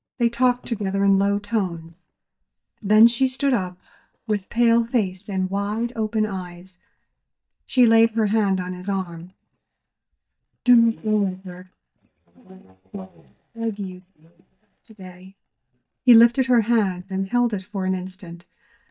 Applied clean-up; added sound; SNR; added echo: neural mask model DeepFilterNet 3.